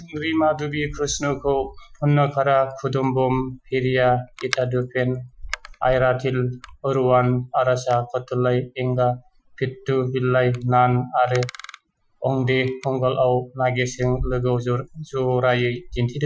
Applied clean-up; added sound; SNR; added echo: classical method Wiener filter.